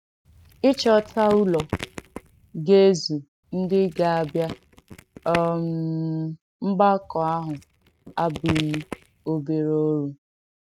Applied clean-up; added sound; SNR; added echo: neural mask model RNNoise.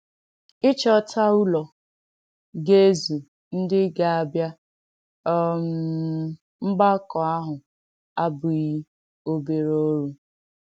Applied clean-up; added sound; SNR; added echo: none; none; none; none.